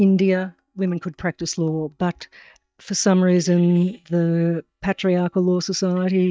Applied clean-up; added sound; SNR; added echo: neural mask model DeepFilterNet 3.